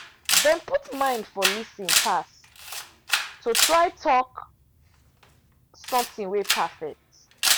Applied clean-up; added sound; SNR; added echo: none; Camera; 1 dB; none.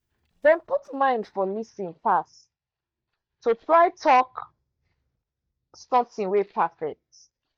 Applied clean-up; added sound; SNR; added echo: neural mask model DeepFilterNet 3.